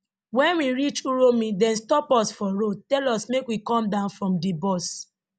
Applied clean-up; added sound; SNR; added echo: none; none; none; none.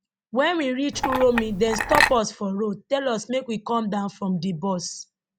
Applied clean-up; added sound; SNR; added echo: none; Chink, clink; 0 dB; none.